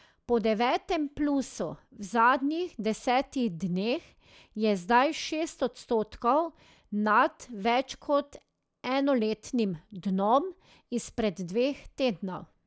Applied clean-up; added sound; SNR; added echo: none; none; none; none.